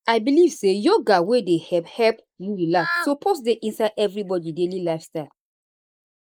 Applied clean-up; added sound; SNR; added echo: neural mask model Resemble Enhance denoiser.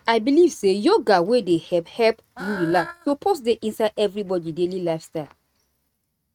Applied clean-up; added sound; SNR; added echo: neural mask model RNNoise.